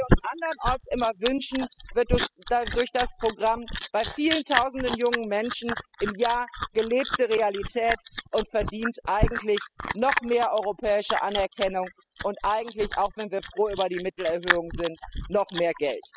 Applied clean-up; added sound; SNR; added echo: classical method spectral subtraction.